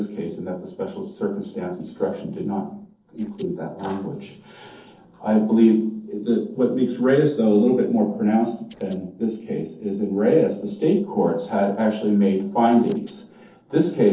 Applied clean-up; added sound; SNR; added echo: neural separator model SepFormer DNS4.